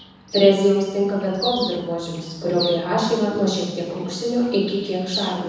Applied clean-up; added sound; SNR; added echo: none; Bird; 13 dB; reverberation time 1.1 s.